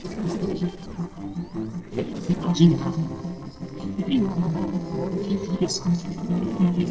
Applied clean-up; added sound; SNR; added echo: neural separator model SepFormer DNS4.